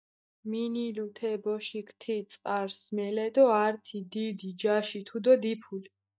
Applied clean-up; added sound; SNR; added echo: neural mask model DeepFilterNet 3.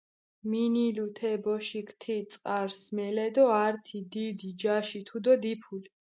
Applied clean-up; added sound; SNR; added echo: none; none; none; none.